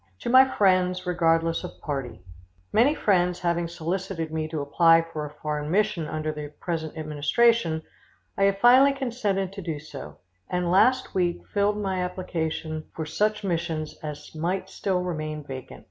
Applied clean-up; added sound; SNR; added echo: none; none; none; none.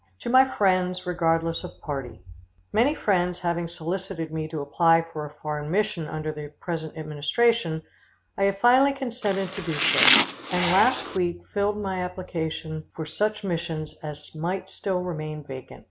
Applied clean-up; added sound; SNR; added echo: none; Domestic sounds, home sounds; -3 dB; none.